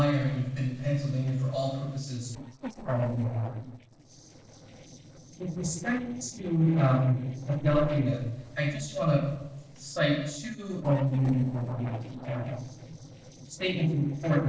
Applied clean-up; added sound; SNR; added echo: neural separator model SepFormer DNS4.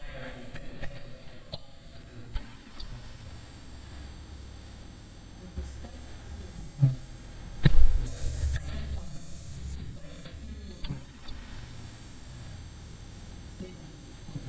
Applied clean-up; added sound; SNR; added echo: neural mask model DeepFilterNet 3.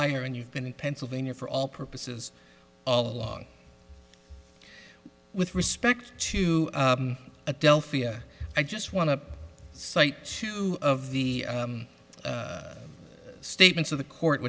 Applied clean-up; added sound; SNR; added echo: none; none; none; none.